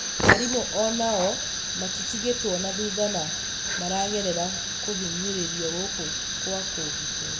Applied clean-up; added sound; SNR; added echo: none; Fire; -2 dB; reverberation time 1.3 s.